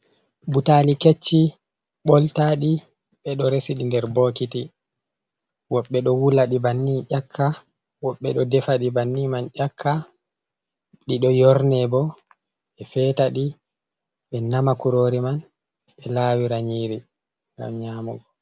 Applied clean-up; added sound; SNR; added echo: none; none; none; none.